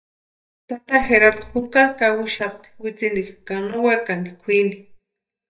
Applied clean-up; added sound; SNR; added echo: neural mask model DeepFilterNet 3.